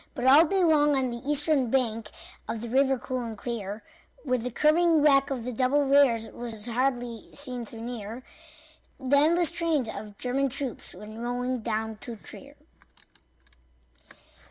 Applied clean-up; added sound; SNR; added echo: none; none; none; none.